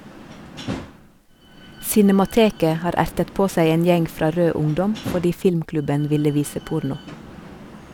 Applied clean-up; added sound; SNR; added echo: none; Slam; 16 dB; none.